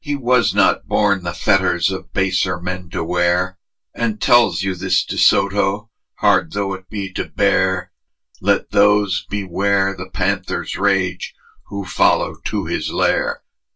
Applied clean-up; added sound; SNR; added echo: none; none; none; reverberation time 0.1 s.